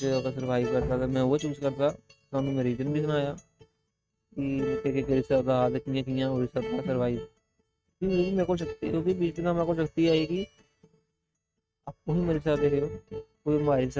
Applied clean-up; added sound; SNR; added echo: neural mask model RNNoise.